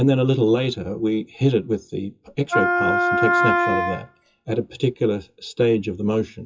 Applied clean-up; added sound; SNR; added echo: classical method WPE with log-MMSE.